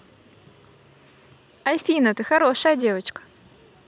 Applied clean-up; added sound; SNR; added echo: none; none; none; none.